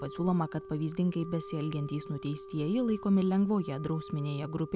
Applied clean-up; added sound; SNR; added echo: none; Wind instrument, woodwind instrument; 15 dB; none.